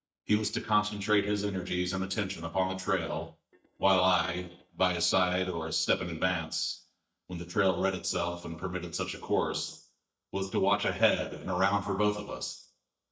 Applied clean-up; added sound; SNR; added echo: neural mask model DeepFilterNet 3.